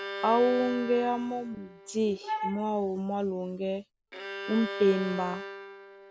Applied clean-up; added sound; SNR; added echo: none; Bowed string instrument; 11 dB; none.